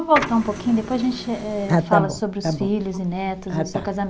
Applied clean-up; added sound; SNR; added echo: none; Printer; 9 dB; none.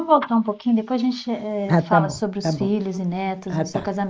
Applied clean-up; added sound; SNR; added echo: neural mask model Resemble Enhance denoiser.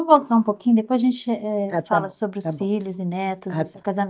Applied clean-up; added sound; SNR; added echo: neural mask model DeepFilterNet 3.